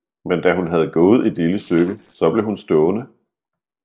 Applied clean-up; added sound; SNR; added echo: neural separator model SepFormer DNS4.